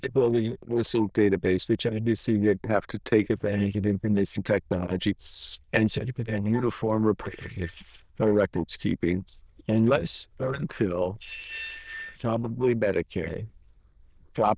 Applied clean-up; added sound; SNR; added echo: neural diffusion model UNIVERSE++.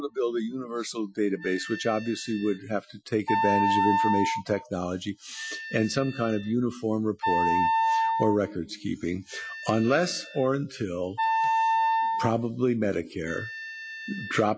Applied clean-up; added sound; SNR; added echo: classical method Wiener filter.